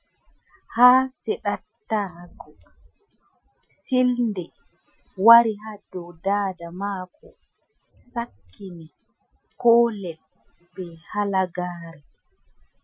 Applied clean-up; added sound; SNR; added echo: classical method Wiener filter.